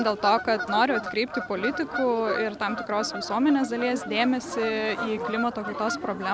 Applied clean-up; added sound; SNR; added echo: none; Bird vocalization, bird call, bird song / Fowl; 9 dB; none.